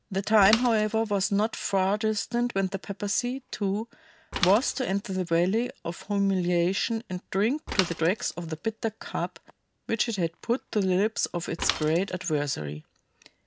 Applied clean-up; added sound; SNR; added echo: none; Mechanisms / Bicycle; 13 dB; none.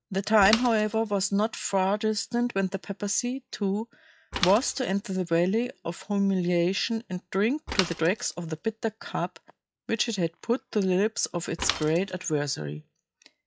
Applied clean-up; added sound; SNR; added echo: classical method log-MMSE.